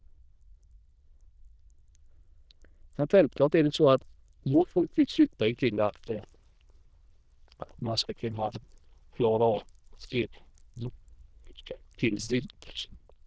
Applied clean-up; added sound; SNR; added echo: neural diffusion model UNIVERSE++.